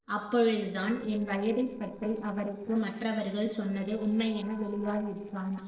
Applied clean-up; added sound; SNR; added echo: neural separator model SepFormer DNS4.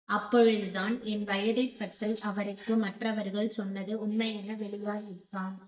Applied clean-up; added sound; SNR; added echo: neural mask model DeepFilterNet 3.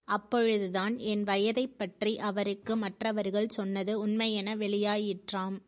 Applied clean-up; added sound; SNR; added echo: none; none; none; none.